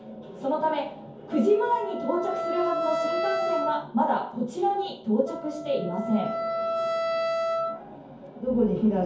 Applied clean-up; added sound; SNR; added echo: none; Wind instrument, woodwind instrument; 4 dB; reverberation time 0.6 s.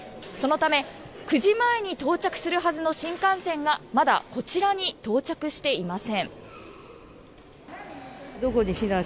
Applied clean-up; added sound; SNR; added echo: none; none; none; none.